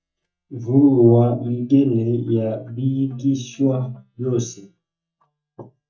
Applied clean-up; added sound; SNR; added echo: neural mask model DeepFilterNet 3.